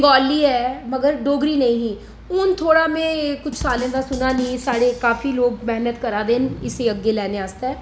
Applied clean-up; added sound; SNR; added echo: none; Drum kit; 14 dB; none.